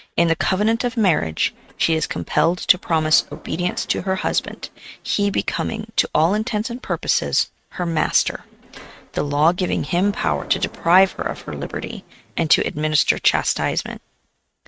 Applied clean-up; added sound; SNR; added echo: neural mask model RNNoise.